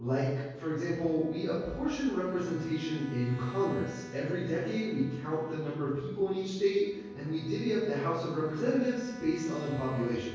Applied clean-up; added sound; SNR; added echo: none; Bowed string instrument; 16 dB; reverberation time 1.3 s.